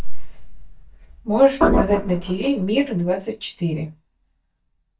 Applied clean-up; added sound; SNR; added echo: neural mask model DeepFilterNet 3.